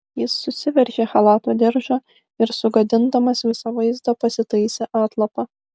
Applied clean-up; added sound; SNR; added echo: none; none; none; none.